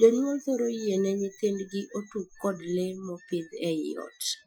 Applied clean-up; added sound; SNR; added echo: classical method Wiener filter.